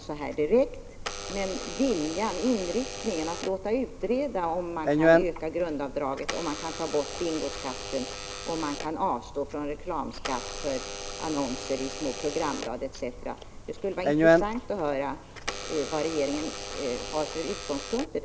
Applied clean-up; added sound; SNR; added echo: none; Alarm / Door; 1 dB; none.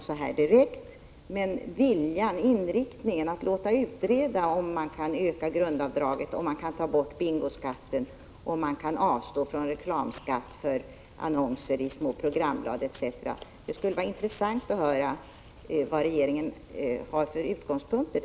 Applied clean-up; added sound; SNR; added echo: none; none; none; none.